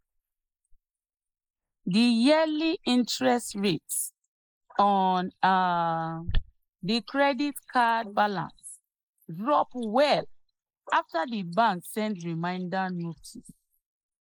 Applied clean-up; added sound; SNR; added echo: neural mask model Resemble Enhance denoiser.